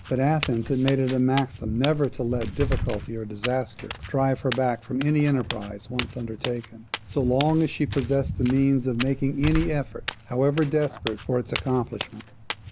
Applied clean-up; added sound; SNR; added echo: none; Slam + Walk, footsteps; 8 dB; none.